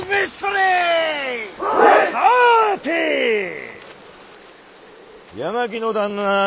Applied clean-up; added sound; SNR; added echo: none; none; none; none.